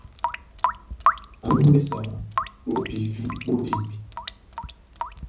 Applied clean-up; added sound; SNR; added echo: none; Drip / Sink (filling or washing) / Water tap, faucet; 4 dB; reverberation time 0.4 s.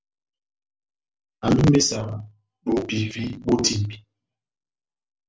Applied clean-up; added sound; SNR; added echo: none; none; none; none.